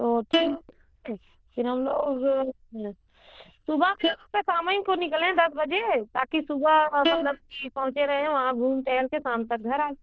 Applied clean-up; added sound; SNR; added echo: neural diffusion model UNIVERSE++.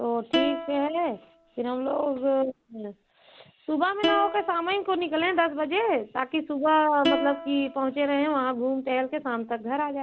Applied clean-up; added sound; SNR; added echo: none; Plucked string instrument; 8 dB; none.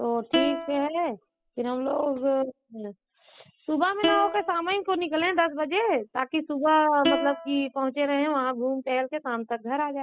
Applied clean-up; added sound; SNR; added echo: classical method spectral subtraction.